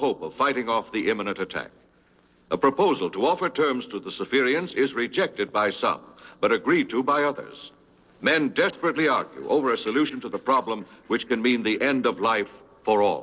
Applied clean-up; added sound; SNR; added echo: neural separator model SepFormer DNS4.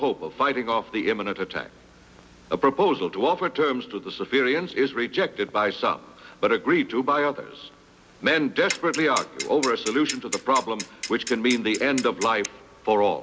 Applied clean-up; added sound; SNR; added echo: none; Clock; 10 dB; none.